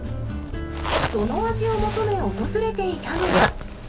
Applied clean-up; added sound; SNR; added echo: none; Zipper (clothing); 2 dB; reverberation time 0.1 s.